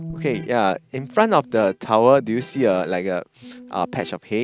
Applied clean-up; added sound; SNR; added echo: neural mask model RNNoise.